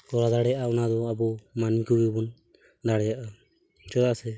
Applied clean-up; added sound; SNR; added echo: none; none; none; none.